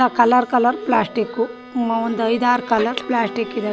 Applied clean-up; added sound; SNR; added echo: none; Bowed string instrument; 19 dB; none.